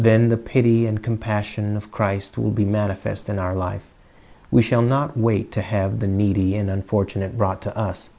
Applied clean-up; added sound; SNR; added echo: none; none; none; none.